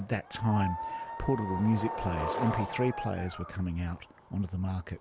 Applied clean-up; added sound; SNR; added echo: none; Dog + Skateboard; 7 dB; none.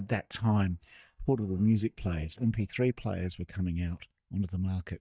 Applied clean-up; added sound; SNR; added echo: neural mask model DeepFilterNet 3.